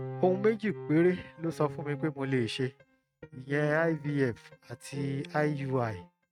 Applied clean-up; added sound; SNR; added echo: neural mask model RNNoise.